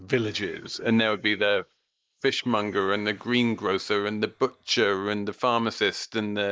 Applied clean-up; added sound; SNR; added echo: neural mask model Resemble Enhance denoiser.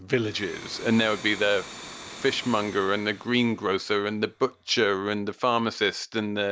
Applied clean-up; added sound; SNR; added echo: none; Domestic sounds, home sounds; 18 dB; none.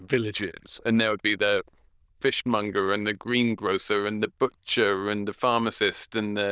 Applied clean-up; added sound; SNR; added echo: neural diffusion model UNIVERSE++.